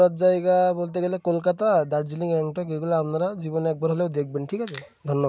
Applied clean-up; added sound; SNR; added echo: none; Crackle; 19 dB; none.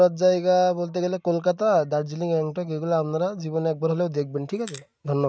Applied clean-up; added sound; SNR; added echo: neural mask model RNNoise.